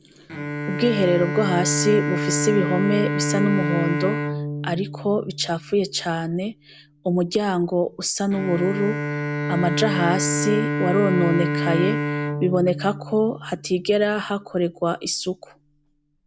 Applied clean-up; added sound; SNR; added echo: none; Bowed string instrument; 4 dB; none.